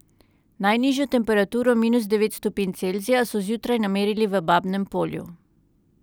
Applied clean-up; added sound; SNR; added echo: none; none; none; none.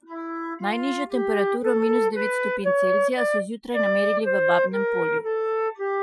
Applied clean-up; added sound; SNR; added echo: classical method Wiener filter.